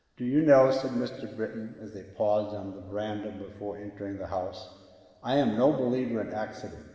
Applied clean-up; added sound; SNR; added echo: none; none; none; reverberation time 2.8 s.